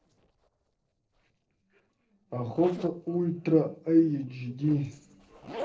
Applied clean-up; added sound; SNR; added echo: neural separator model SepFormer DNS4.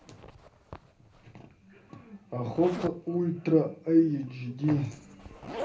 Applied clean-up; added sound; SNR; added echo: none; Zipper (clothing); 15 dB; reverberation time 0.3 s.